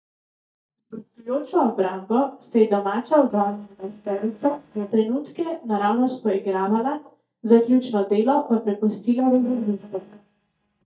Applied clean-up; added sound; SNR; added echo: neural mask model DeepFilterNet 3.